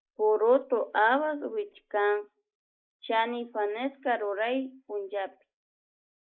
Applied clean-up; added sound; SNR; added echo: neural mask model Resemble Enhance denoiser.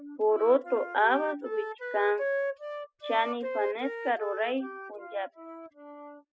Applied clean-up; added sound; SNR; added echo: classical method spectral subtraction.